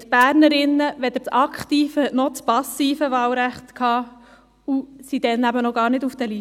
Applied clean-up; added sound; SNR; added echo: none; none; none; none.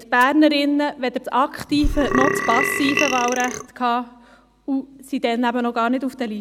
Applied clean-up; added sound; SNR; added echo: none; Burping, eructation; 2 dB; none.